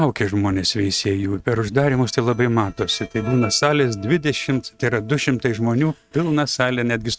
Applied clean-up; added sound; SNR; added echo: neural mask model RNNoise.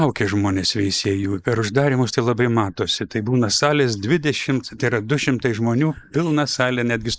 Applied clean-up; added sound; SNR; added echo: neural mask model Resemble Enhance denoiser.